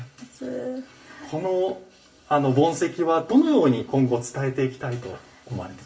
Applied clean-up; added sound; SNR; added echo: none; none; none; reverberation time 0.2 s.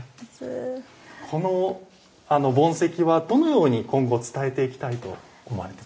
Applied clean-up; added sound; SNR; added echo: none; none; none; none.